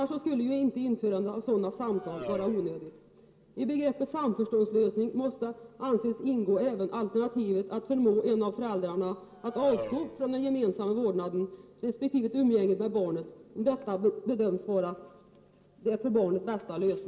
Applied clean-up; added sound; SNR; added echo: none; Race car, auto racing; 14 dB; reverberation time 1.7 s.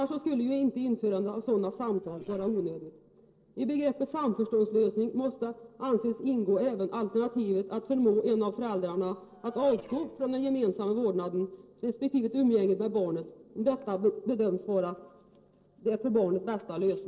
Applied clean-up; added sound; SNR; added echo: neural separator model SepFormer DNS4.